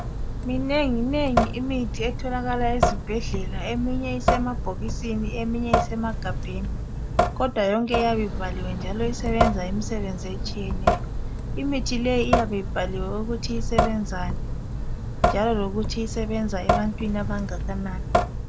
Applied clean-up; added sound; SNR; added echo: none; Drip / Sink (filling or washing) / Water tap, faucet; -2 dB; none.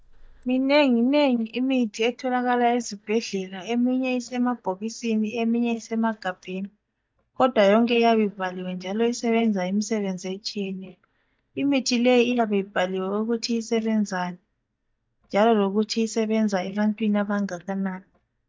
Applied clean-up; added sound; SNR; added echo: neural mask model DeepFilterNet 3.